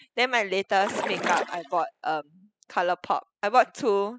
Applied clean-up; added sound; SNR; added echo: classical method spectral subtraction.